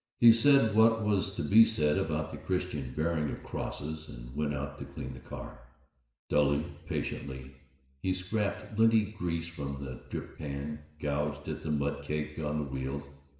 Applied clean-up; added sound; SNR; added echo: none; none; none; reverberation time 0.9 s.